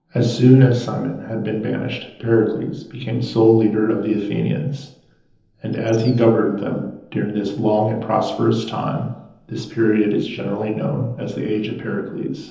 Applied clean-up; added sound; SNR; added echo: neural separator model SepFormer DNS4.